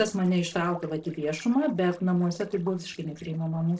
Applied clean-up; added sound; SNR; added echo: neural separator model SepFormer DNS4.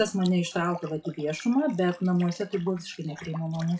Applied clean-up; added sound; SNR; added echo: classical method WPE with log-MMSE.